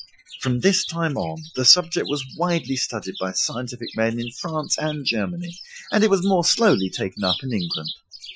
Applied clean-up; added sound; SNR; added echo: classical method Wiener filter.